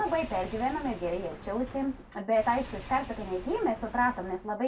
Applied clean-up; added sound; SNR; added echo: none; Engine / Car; 14 dB; reverberation time 0.2 s.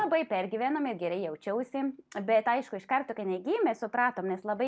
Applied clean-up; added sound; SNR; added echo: none; none; none; none.